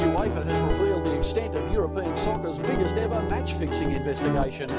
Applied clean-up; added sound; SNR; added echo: none; Guitar; -1 dB; none.